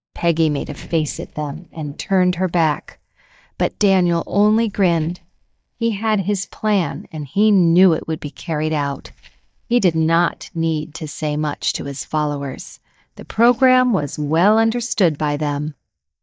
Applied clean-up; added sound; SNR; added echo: neural mask model DeepFilterNet 3.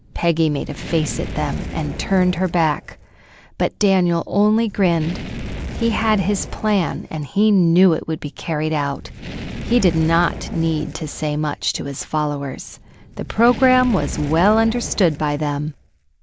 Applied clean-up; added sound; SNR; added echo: none; Fire; 12 dB; none.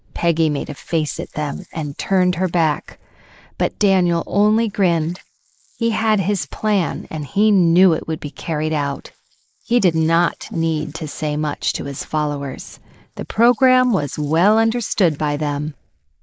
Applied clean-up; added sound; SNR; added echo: neural mask model Resemble Enhance denoiser.